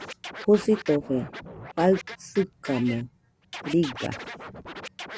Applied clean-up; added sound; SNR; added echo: none; Scratching (performance technique); 13 dB; none.